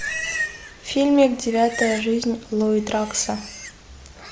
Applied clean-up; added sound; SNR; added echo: none; Livestock, farm animals, working animals; 11 dB; none.